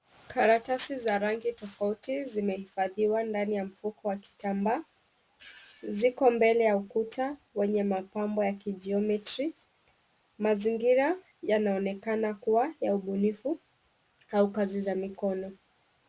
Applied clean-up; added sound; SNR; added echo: none; none; none; none.